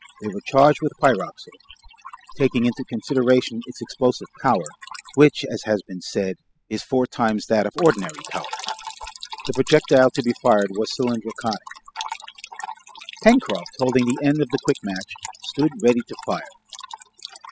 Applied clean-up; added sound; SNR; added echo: classical method spectral subtraction.